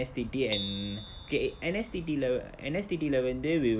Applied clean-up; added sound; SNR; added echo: none; Bicycle bell; 13 dB; none.